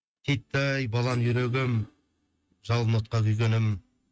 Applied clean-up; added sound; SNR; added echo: neural mask model RNNoise.